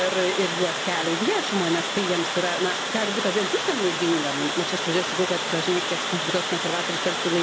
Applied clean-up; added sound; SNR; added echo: none; Water; 1 dB; none.